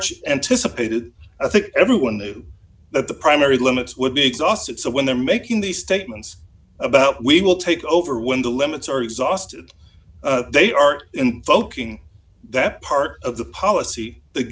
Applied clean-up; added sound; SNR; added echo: none; none; none; none.